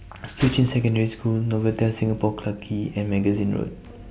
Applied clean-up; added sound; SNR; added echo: none; Gunshot, gunfire; 13 dB; none.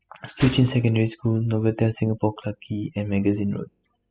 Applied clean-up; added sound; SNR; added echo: classical method spectral subtraction.